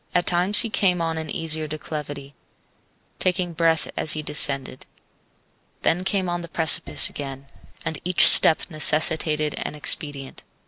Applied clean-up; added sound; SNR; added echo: none; Dishes, pots, and pans; 13 dB; none.